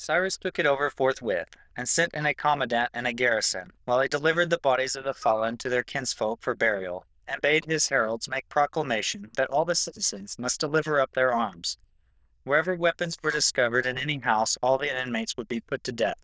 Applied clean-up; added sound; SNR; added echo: neural diffusion model UNIVERSE++.